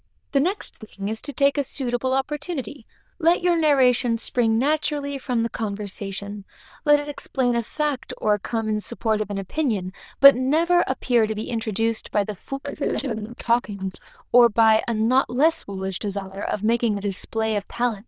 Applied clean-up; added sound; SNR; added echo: neural diffusion model UNIVERSE++.